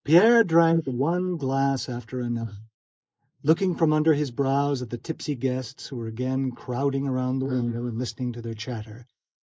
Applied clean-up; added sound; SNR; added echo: neural mask model Resemble Enhance denoiser.